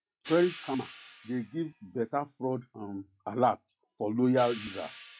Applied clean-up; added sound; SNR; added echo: classical method log-MMSE.